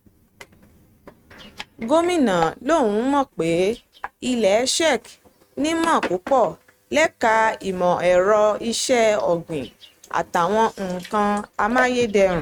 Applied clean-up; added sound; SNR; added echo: neural mask model RNNoise.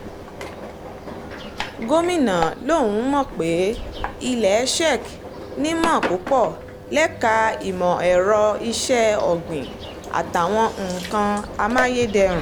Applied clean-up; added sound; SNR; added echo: none; Bird vocalization, bird call, bird song + Engine; 11 dB; none.